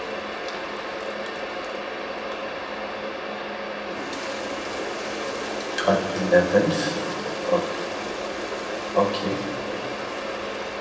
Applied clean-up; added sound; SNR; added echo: none; Toilet flush; 11 dB; reverberation time 2.4 s.